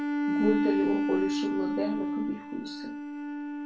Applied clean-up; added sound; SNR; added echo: none; Bowed string instrument; -4 dB; reverberation time 0.2 s.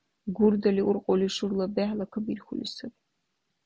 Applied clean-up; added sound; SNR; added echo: none; none; none; none.